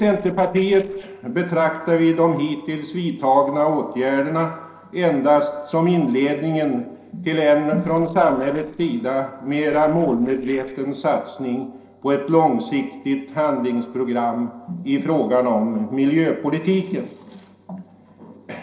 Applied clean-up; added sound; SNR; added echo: neural separator model SepFormer DNS4.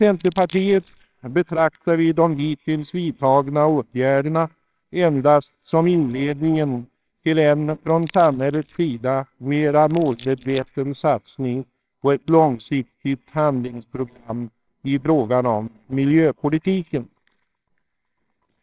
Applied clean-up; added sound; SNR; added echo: neural separator model SepFormer WHAMR!.